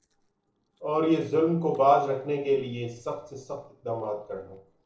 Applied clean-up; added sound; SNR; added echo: neural separator model SepFormer DNS4.